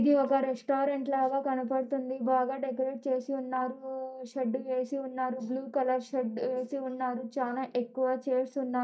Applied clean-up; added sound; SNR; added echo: neural mask model DeepFilterNet 3.